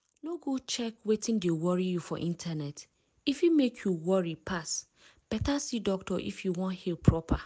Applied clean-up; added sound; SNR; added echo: none; none; none; none.